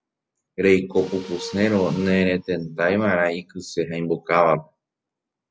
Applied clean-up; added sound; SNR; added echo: none; Mechanisms; 20 dB; none.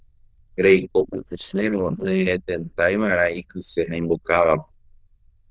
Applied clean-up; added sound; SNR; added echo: neural diffusion model UNIVERSE++.